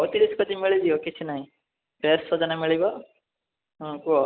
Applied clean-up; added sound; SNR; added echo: none; none; none; none.